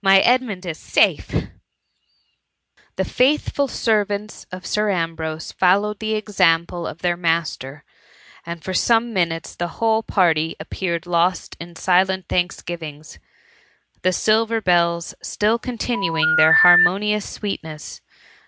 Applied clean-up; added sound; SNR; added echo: none; Telephone; -2 dB; none.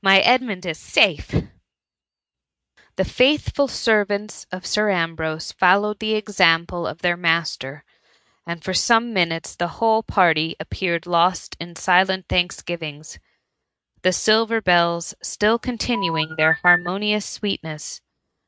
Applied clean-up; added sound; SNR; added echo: neural mask model RNNoise.